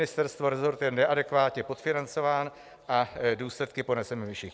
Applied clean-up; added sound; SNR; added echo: none; none; none; none.